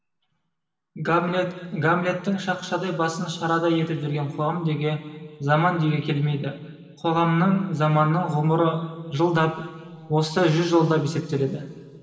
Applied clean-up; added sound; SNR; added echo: none; none; none; reverberation time 2.0 s.